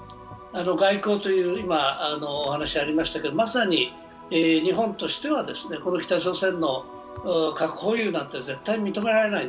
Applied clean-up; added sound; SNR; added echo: none; none; none; none.